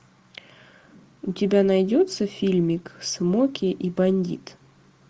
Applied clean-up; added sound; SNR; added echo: none; none; none; none.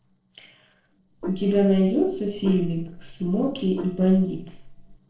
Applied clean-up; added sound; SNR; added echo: neural separator model SepFormer DNS4.